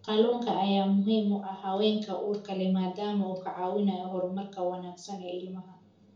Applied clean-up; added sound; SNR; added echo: none; none; none; reverberation time 0.6 s.